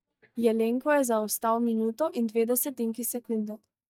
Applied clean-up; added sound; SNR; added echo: neural mask model DeepFilterNet 3.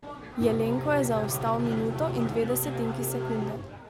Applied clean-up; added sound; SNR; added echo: none; Race car, auto racing / Engine starting; 4 dB; none.